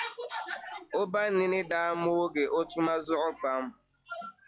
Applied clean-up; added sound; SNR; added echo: classical method log-MMSE.